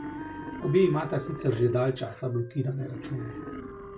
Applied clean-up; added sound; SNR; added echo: none; Wild animals + Wind instrument, woodwind instrument; 11 dB; none.